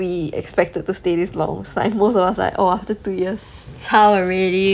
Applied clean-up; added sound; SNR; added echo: none; none; none; none.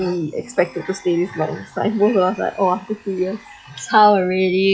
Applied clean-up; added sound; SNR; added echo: classical method log-MMSE.